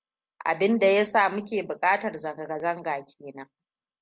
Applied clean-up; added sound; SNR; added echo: none; none; none; none.